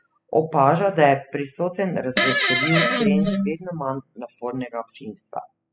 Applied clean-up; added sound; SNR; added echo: classical method spectral subtraction.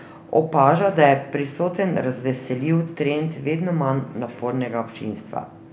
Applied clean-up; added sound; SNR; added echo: none; none; none; none.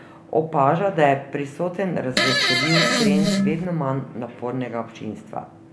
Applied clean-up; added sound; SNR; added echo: none; Fart; -4 dB; none.